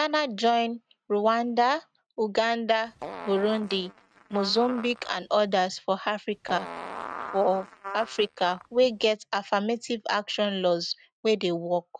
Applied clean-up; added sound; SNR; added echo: neural mask model RNNoise.